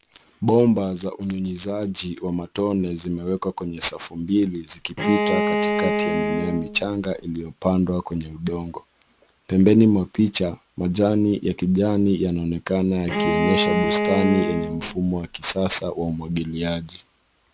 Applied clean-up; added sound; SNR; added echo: none; Bowed string instrument; 1 dB; none.